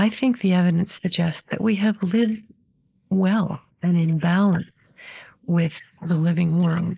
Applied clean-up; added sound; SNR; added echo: neural mask model Resemble Enhance denoiser.